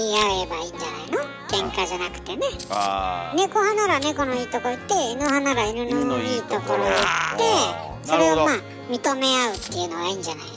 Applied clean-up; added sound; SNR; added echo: none; Chewing, mastication; 19 dB; none.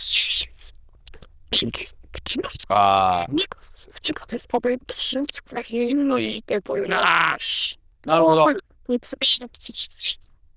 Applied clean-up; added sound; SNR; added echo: neural diffusion model UNIVERSE++.